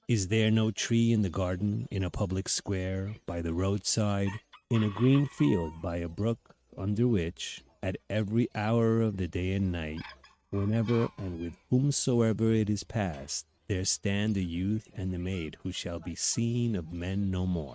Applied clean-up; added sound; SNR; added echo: neural mask model RNNoise.